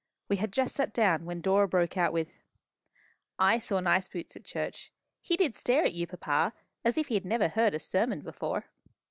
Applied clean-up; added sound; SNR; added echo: none; none; none; none.